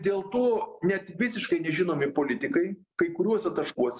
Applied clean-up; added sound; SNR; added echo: none; none; none; none.